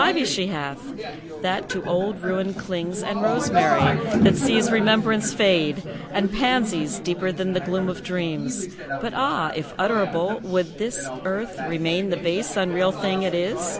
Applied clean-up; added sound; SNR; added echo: none; none; none; none.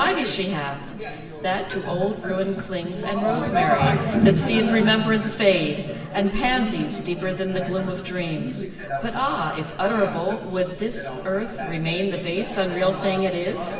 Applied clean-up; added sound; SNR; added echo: none; none; none; reverberation time 1.1 s.